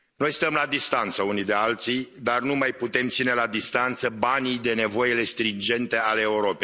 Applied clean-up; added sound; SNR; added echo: none; none; none; none.